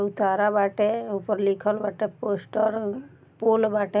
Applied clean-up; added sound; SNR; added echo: none; none; none; none.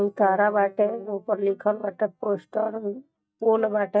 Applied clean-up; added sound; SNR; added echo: neural mask model DeepFilterNet 3.